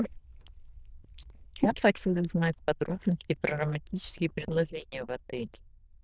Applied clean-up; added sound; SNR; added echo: neural diffusion model UNIVERSE++.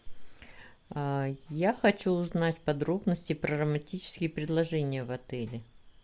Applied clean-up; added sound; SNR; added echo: none; none; none; none.